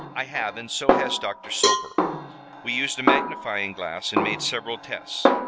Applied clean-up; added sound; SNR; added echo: none; Cowbell + Snare drum; -4 dB; none.